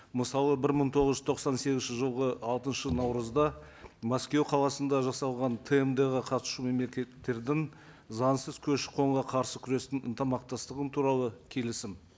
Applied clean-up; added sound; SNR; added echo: none; none; none; none.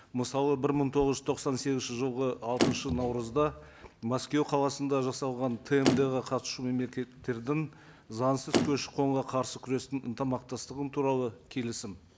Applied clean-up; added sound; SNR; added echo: none; Motor vehicle (road); 3 dB; none.